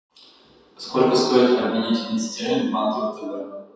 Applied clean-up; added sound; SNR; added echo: classical method WPE with log-MMSE.